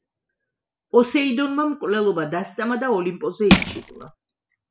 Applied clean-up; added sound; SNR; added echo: none; Crushing; -3 dB; none.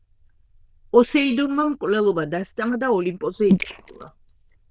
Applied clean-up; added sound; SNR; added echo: neural diffusion model UNIVERSE++.